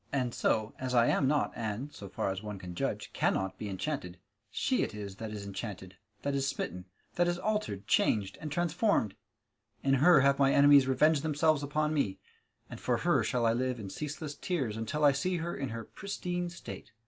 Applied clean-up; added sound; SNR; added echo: none; none; none; none.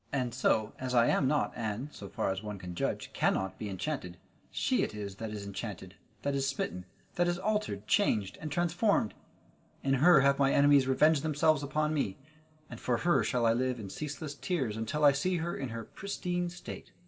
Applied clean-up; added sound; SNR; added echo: none; none; none; reverberation time 0.3 s.